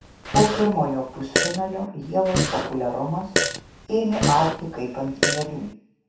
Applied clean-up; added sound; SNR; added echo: none; Fart; 2 dB; reverberation time 0.7 s.